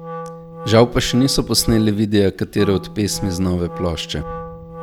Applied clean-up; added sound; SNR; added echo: none; Wind instrument, woodwind instrument; 14 dB; none.